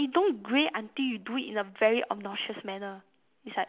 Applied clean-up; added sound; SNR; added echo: none; none; none; none.